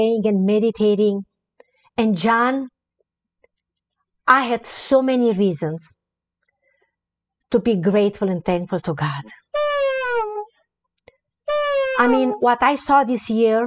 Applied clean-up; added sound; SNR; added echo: classical method spectral subtraction.